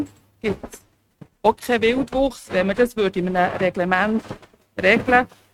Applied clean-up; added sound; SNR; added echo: neural mask model RNNoise.